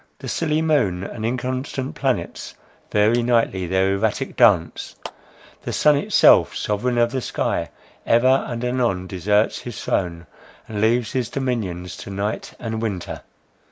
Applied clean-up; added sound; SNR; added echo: neural mask model Resemble Enhance denoiser.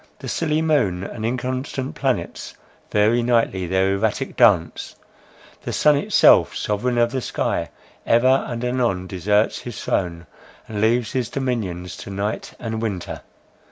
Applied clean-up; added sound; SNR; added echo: none; none; none; none.